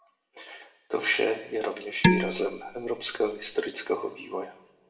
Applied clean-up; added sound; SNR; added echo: none; Dishes, pots, and pans; -4 dB; reverberation time 1.1 s.